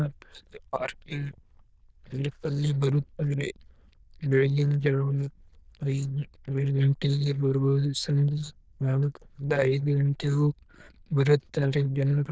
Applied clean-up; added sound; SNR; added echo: neural diffusion model UNIVERSE++.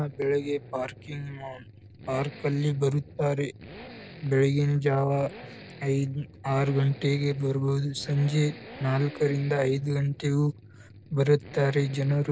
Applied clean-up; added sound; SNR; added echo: none; Accelerating, revving, vroom; 18 dB; none.